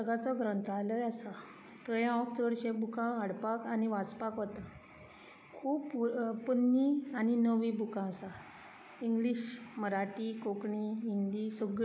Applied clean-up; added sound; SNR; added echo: none; none; none; none.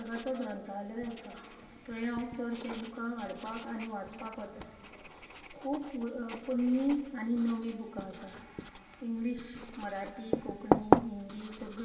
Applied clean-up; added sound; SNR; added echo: none; Writing; 1 dB; reverberation time 2.2 s.